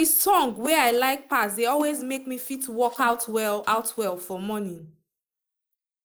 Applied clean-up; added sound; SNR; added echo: neural mask model Resemble Enhance denoiser.